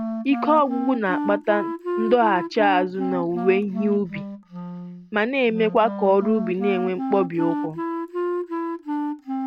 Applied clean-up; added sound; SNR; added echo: none; Wind instrument, woodwind instrument; 5 dB; none.